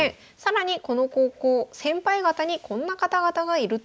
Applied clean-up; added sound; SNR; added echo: none; none; none; none.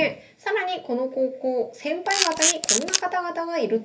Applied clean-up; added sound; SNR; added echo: none; Camera; -3 dB; reverberation time 0.3 s.